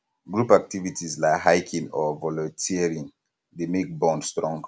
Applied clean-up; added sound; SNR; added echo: none; none; none; none.